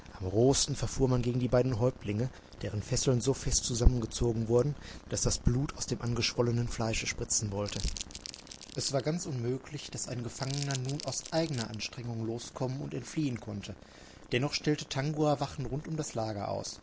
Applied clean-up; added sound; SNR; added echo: none; Crumpling, crinkling; 13 dB; none.